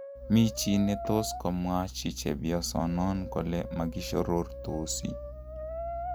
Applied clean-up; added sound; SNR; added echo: none; Brass instrument; 11 dB; none.